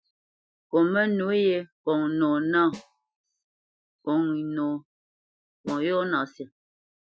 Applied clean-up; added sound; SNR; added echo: classical method Wiener filter.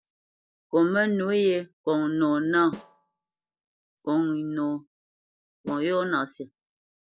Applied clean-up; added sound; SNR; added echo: neural separator model SepFormer DNS4.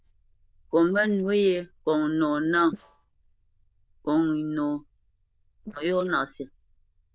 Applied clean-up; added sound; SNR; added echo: neural diffusion model UNIVERSE++.